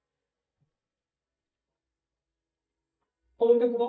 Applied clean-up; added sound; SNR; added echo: neural mask model DeepFilterNet 3.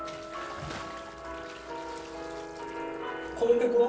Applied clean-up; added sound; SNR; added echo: neural separator model SepFormer DNS4.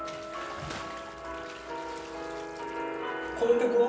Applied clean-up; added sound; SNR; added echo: none; Bathtub (filling or washing) / Splash, splatter; 16 dB; reverberation time 0.6 s.